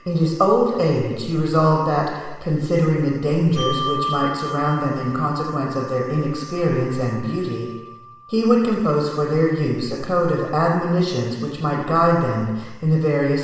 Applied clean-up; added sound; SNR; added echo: none; Bell; 14 dB; reverberation time 1.3 s.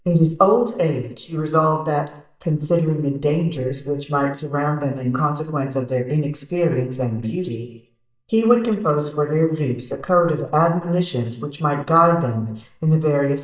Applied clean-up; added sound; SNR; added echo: neural mask model DeepFilterNet 3.